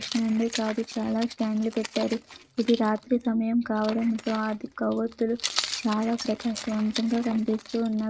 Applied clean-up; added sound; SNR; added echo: neural mask model RNNoise.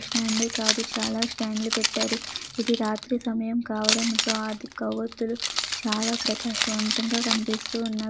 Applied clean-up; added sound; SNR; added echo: none; Keys jangling; 2 dB; none.